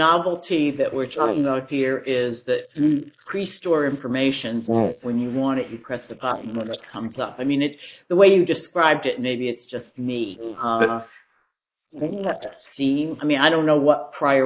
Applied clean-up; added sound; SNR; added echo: neural mask model Resemble Enhance denoiser.